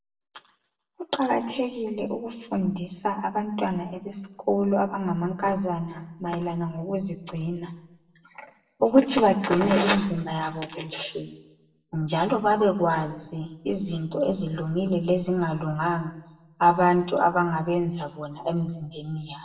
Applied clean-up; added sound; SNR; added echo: none; none; none; reverberation time 0.7 s.